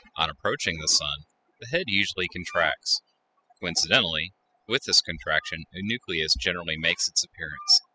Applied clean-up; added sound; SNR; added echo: classical method spectral subtraction.